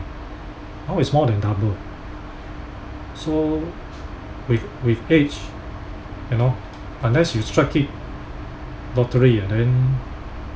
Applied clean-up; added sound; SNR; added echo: none; none; none; none.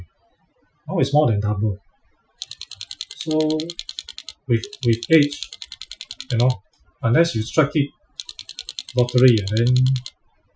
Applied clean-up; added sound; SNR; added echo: classical method Wiener filter.